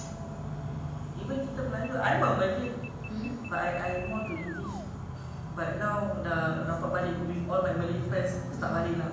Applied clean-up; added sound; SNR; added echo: none; Alarm; 16 dB; reverberation time 1.0 s.